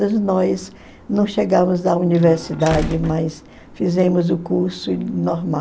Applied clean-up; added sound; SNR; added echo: none; Slam; 10 dB; none.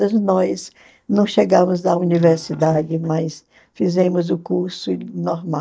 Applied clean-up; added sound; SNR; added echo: neural mask model DeepFilterNet 3.